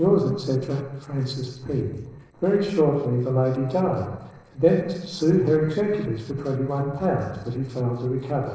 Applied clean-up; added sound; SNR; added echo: neural separator model SepFormer DNS4.